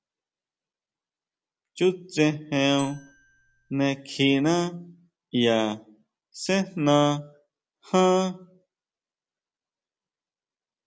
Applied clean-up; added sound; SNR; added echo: none; Marimba, xylophone; 20 dB; none.